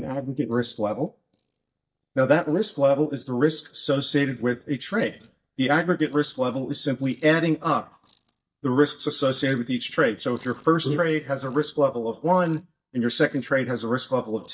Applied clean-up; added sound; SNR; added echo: neural mask model DeepFilterNet 3.